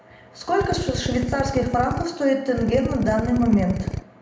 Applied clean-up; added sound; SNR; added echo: none; Drill; 5 dB; reverberation time 0.7 s.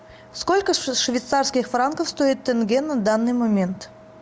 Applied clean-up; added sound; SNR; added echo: none; none; none; none.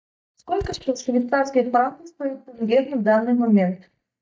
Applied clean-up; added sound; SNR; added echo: neural mask model DeepFilterNet 3.